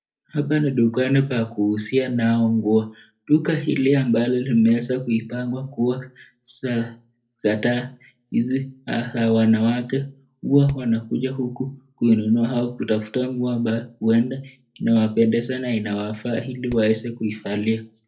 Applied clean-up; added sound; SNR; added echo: neural separator model SepFormer DNS4.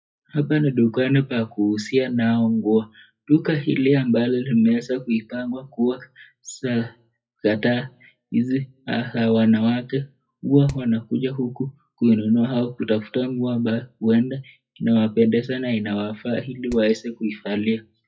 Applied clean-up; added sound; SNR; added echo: classical method WPE with log-MMSE.